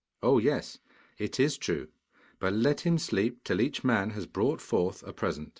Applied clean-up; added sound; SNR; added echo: neural mask model Resemble Enhance denoiser.